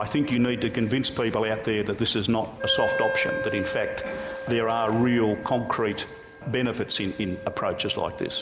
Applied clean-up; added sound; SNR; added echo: none; Wind instrument, woodwind instrument; 9 dB; none.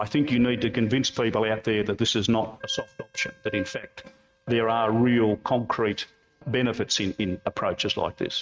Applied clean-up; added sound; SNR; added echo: neural mask model RNNoise.